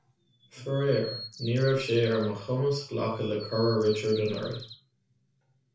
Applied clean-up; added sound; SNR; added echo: none; Bird vocalization, bird call, bird song; 16 dB; reverberation time 0.3 s.